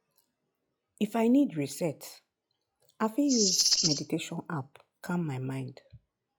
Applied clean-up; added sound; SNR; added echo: classical method log-MMSE.